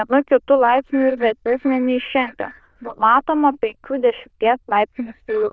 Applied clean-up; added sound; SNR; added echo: neural diffusion model UNIVERSE++.